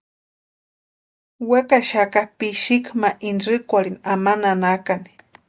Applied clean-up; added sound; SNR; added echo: none; none; none; none.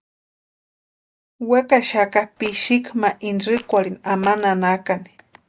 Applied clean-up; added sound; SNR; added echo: none; Fart; 18 dB; none.